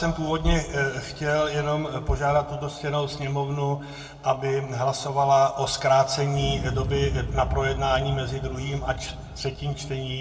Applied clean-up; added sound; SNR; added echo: none; Explosion; 11 dB; reverberation time 1.2 s.